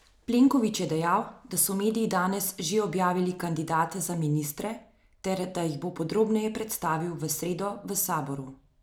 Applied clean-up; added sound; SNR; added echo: none; none; none; none.